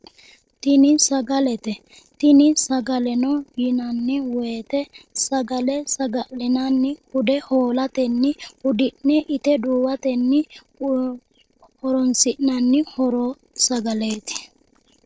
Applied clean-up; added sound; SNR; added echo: neural separator model SepFormer DNS4.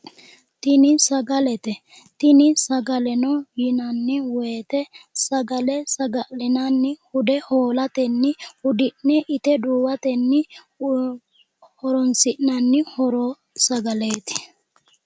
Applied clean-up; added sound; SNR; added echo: none; none; none; none.